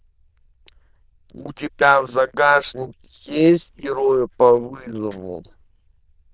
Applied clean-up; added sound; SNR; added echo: neural diffusion model UNIVERSE++.